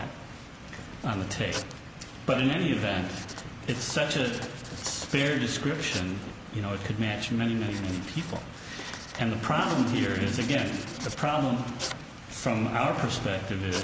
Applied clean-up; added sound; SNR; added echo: none; Writing; 15 dB; none.